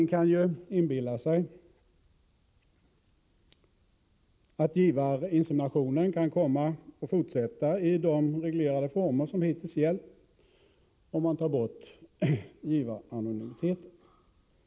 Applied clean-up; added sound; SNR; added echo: none; none; none; none.